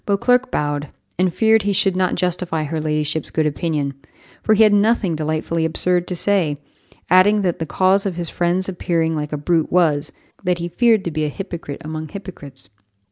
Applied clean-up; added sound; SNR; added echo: none; none; none; none.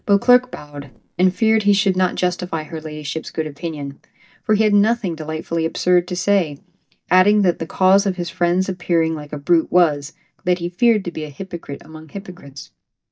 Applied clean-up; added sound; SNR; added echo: neural mask model DeepFilterNet 3.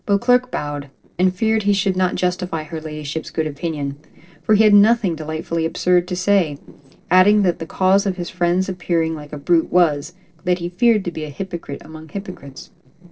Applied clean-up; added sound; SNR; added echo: neural separator model SepFormer DNS4.